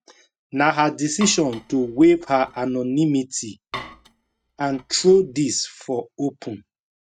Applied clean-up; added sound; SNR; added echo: neural mask model RNNoise.